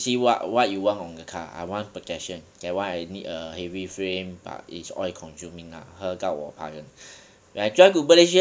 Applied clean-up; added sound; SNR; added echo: none; none; none; none.